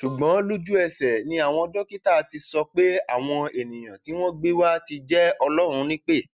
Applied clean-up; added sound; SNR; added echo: neural mask model DeepFilterNet 3.